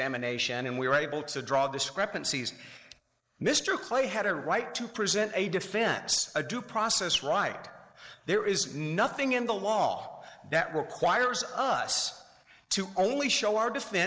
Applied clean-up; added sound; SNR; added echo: neural mask model Resemble Enhance denoiser.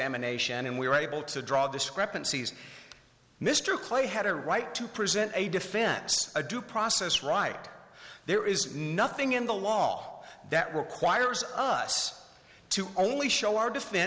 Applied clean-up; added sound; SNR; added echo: none; none; none; none.